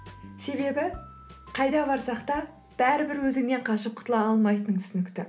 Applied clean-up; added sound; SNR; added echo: none; none; none; none.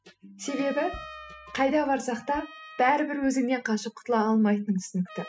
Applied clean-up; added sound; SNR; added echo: classical method spectral subtraction.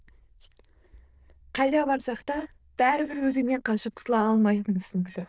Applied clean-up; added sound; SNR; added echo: neural diffusion model UNIVERSE++.